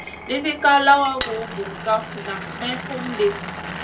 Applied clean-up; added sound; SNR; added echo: none; Glass; 9 dB; reverberation time 0.2 s.